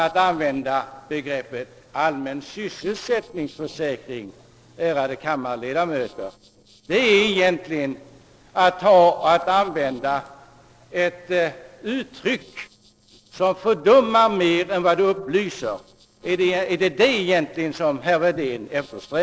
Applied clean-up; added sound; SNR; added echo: neural separator model SepFormer DNS4.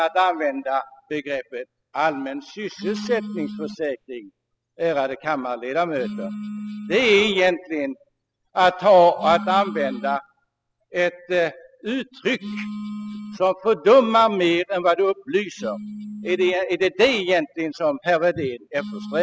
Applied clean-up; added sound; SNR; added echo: classical method spectral subtraction.